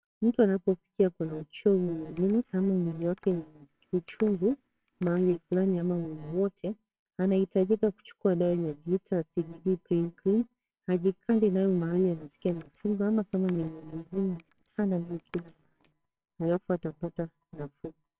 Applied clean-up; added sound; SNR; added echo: neural separator model SepFormer WHAMR!.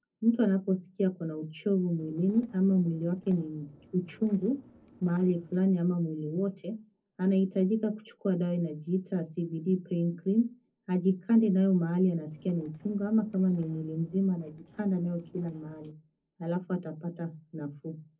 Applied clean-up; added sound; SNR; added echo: neural separator model SepFormer DNS4.